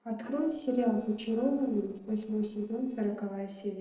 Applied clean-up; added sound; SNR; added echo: neural separator model SepFormer DNS4.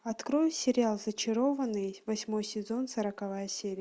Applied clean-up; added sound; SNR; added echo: none; none; none; none.